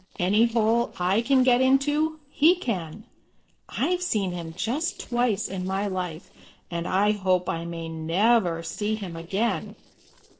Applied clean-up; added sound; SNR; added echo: neural separator model SepFormer DNS4.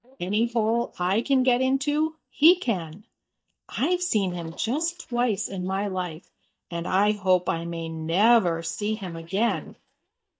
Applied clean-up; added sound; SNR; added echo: neural mask model DeepFilterNet 3.